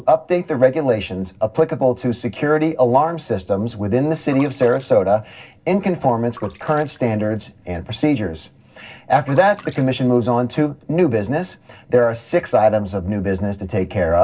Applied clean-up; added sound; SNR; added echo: neural separator model SepFormer DNS4.